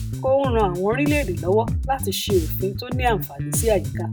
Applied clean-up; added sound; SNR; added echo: none; Bass guitar; 4 dB; none.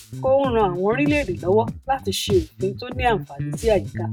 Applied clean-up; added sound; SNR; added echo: neural mask model RNNoise.